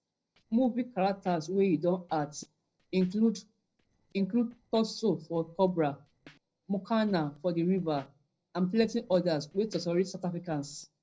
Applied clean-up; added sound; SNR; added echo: neural separator model SepFormer DNS4.